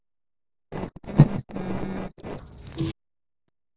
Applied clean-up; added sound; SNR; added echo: neural separator model SepFormer DNS4.